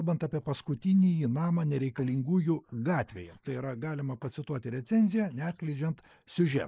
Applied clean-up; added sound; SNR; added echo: neural mask model Resemble Enhance denoiser.